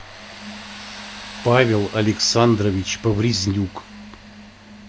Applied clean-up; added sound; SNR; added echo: none; Tools; 18 dB; none.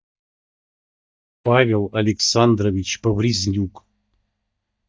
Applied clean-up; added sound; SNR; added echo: neural mask model DeepFilterNet 3.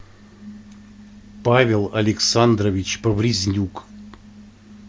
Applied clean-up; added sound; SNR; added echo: none; none; none; none.